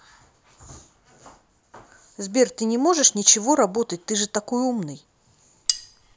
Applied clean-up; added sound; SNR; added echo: none; Cutlery, silverware; 4 dB; none.